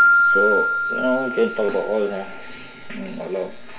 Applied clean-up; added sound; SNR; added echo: none; Glockenspiel; -2 dB; reverberation time 0.2 s.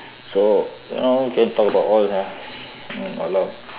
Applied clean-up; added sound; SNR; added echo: none; none; none; none.